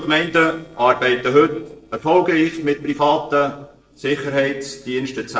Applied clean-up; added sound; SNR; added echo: neural separator model SepFormer DNS4.